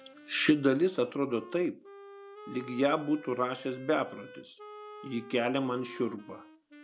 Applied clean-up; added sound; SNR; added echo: none; Wind instrument, woodwind instrument; 18 dB; none.